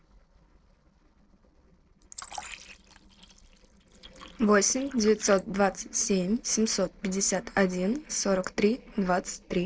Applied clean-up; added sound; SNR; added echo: neural separator model SepFormer DNS4.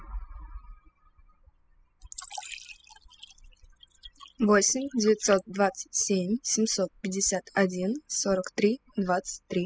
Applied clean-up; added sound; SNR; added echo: classical method spectral subtraction.